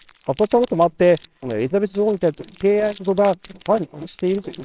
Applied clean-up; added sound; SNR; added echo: neural separator model SepFormer WHAMR!.